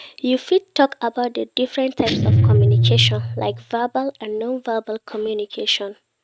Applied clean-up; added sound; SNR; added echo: neural mask model RNNoise.